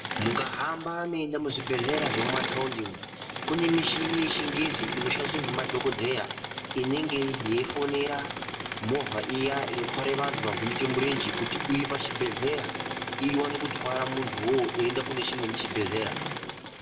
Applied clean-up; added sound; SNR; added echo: none; Engine / Mechanisms; 2 dB; reverberation time 0.6 s.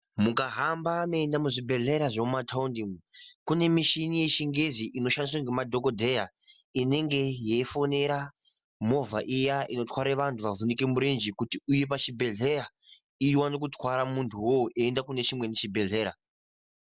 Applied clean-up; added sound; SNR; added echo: none; none; none; none.